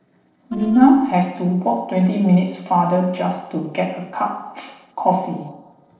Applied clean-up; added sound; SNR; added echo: neural separator model SepFormer DNS4.